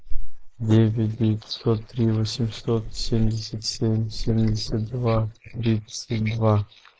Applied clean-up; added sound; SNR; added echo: neural mask model Resemble Enhance denoiser.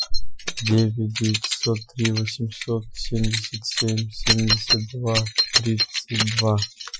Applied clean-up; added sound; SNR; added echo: classical method Wiener filter.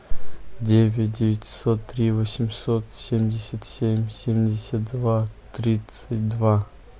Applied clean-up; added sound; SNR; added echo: none; none; none; none.